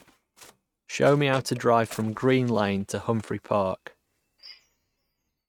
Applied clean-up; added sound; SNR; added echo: neural mask model RNNoise.